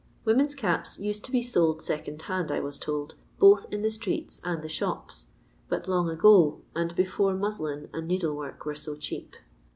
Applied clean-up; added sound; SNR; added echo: none; none; none; none.